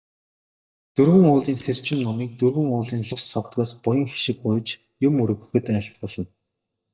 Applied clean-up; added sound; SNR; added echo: neural mask model DeepFilterNet 3.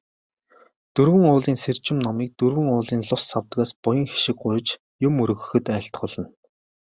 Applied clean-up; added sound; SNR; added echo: none; none; none; none.